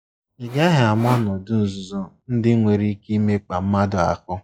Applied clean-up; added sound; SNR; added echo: classical method log-MMSE.